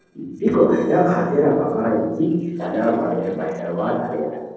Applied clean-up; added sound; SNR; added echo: neural separator model SepFormer DNS4.